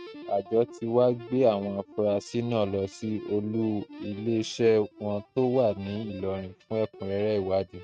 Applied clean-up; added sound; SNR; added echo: neural mask model RNNoise.